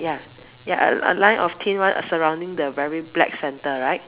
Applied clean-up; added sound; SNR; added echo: none; none; none; none.